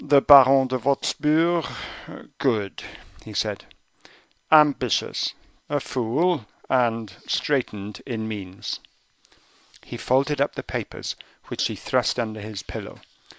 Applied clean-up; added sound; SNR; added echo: none; none; none; none.